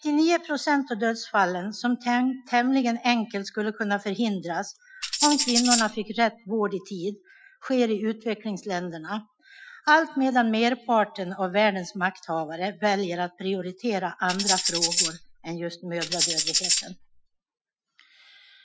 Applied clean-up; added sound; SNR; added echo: classical method Wiener filter.